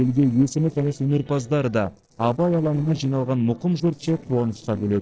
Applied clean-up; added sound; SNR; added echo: neural separator model SepFormer DNS4.